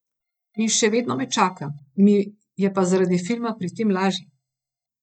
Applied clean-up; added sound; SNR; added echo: neural mask model DeepFilterNet 3.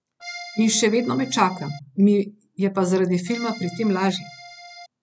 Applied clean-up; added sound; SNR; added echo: none; Accordion; 16 dB; none.